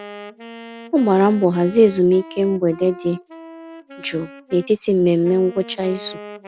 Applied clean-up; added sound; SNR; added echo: none; Wind instrument, woodwind instrument; 18 dB; none.